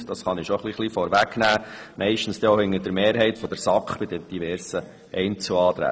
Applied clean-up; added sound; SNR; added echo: neural separator model SepFormer DNS4.